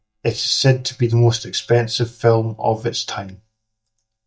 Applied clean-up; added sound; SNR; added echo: neural mask model DeepFilterNet 3.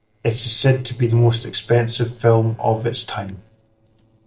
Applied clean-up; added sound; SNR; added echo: neural separator model SepFormer DNS4.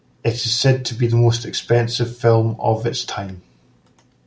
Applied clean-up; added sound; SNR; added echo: none; none; none; none.